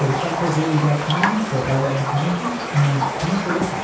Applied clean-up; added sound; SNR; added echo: none; Raindrop; 4 dB; reverberation time 0.6 s.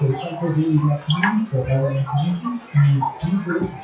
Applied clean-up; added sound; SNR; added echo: classical method WPE with log-MMSE.